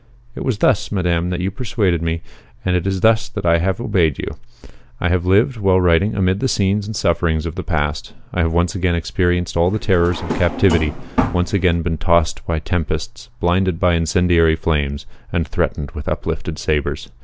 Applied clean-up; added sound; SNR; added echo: none; Drawer open or close; 6 dB; none.